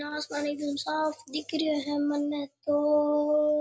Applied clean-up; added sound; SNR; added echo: none; none; none; none.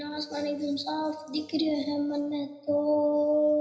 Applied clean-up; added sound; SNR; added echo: none; none; none; reverberation time 0.9 s.